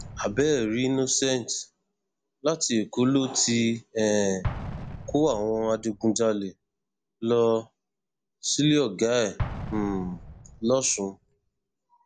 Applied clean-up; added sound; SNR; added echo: none; Explosion; 14 dB; none.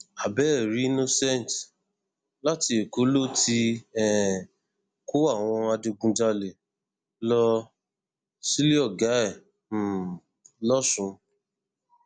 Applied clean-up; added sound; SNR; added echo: none; none; none; none.